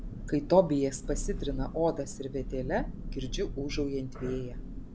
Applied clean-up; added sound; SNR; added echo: none; Thunder; 6 dB; none.